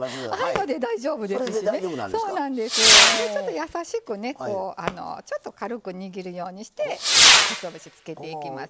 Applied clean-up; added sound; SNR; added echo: none; Whoosh, swoosh, swish / Fireworks; -5 dB; none.